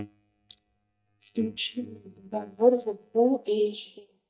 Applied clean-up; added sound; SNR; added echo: neural mask model DeepFilterNet 3.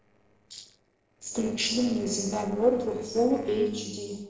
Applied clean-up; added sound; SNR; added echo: neural separator model SepFormer DNS4.